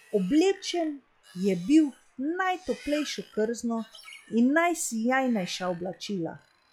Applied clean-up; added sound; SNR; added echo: classical method log-MMSE.